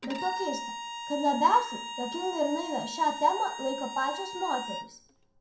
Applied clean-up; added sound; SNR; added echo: none; Bowed string instrument; 9 dB; reverberation time 0.4 s.